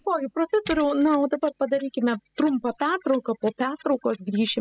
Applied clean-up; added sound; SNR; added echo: classical method spectral subtraction.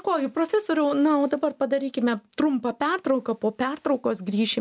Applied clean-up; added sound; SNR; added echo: none; none; none; none.